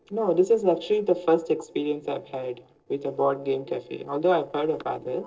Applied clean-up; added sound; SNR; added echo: neural separator model SepFormer DNS4.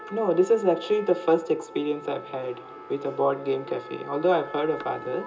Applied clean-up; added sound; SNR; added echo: none; Trumpet; 17 dB; reverberation time 0.2 s.